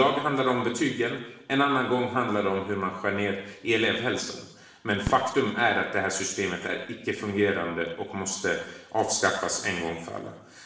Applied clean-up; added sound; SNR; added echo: none; Fireworks; 16 dB; reverberation time 0.9 s.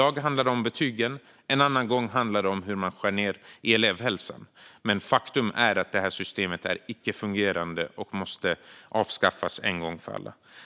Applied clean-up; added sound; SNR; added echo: none; none; none; none.